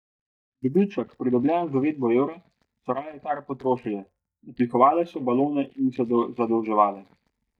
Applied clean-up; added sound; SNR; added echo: neural mask model DeepFilterNet 3.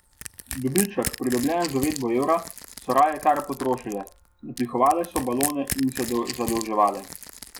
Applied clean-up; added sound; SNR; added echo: none; Crushing; 11 dB; none.